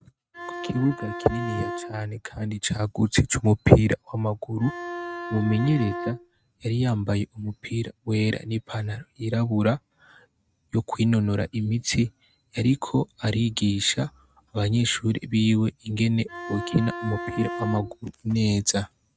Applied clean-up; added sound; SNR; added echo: neural mask model RNNoise.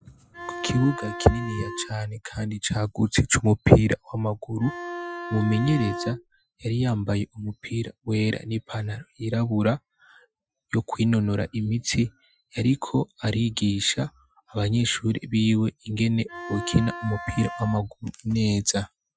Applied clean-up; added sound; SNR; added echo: classical method Wiener filter.